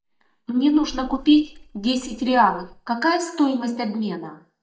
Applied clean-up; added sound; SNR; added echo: neural mask model DeepFilterNet 3.